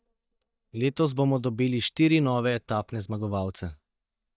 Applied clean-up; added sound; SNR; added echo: neural mask model DeepFilterNet 3.